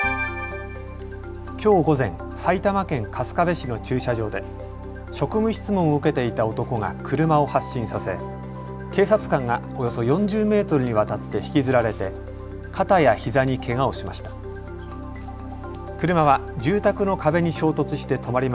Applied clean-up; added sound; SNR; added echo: none; none; none; none.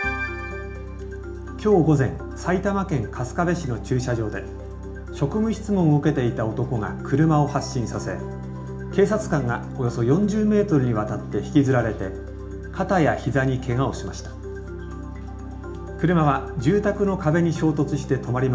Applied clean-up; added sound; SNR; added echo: none; none; none; reverberation time 0.4 s.